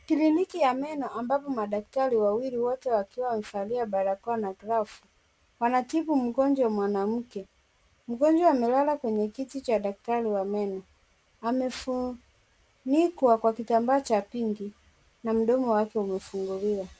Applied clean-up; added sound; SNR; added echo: none; none; none; none.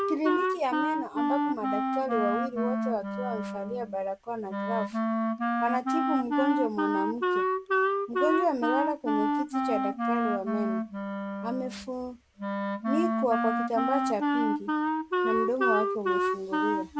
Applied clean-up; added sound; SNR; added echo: none; Wind instrument, woodwind instrument; -3 dB; none.